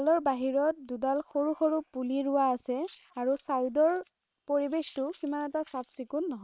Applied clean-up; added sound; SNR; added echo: neural separator model SepFormer WHAM!.